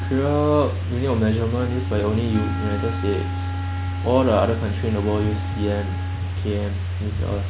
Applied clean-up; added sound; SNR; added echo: none; Wind instrument, woodwind instrument; 16 dB; none.